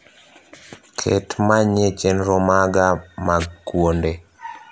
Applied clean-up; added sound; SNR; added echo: none; none; none; none.